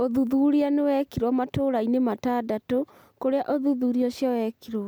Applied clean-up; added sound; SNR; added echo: none; none; none; none.